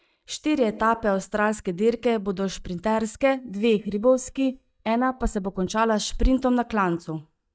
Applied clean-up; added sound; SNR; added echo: neural mask model DeepFilterNet 3.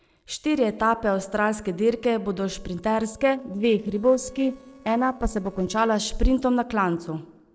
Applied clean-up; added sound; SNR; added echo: neural separator model SepFormer DNS4.